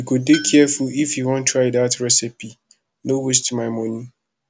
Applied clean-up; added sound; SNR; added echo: none; Tools; 20 dB; none.